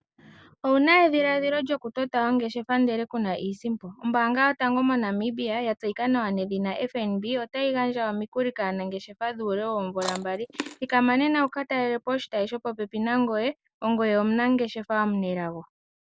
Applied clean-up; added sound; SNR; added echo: none; Chewing, mastication; 13 dB; none.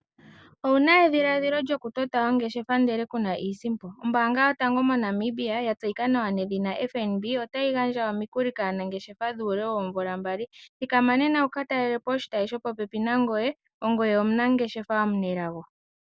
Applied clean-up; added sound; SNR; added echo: none; none; none; none.